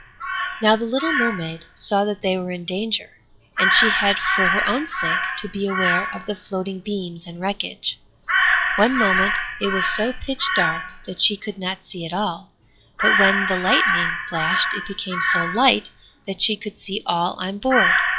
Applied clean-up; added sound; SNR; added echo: classical method log-MMSE.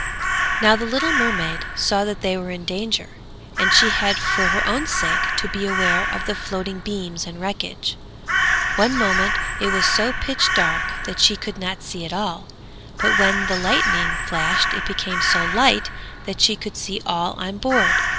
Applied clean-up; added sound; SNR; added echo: none; Crow; -1 dB; none.